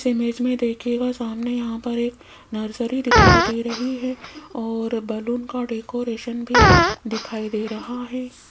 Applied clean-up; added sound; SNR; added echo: none; Fart; -5 dB; none.